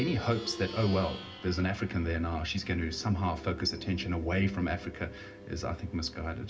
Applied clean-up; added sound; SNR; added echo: none; Plucked string instrument; 15 dB; reverberation time 0.4 s.